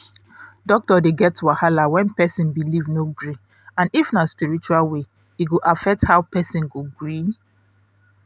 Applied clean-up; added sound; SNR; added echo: none; none; none; none.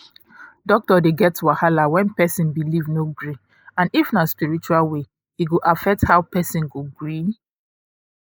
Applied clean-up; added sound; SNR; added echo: neural mask model Resemble Enhance denoiser.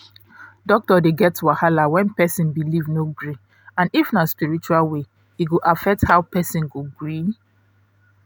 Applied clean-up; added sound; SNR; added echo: none; Tap / Hammer; 20 dB; none.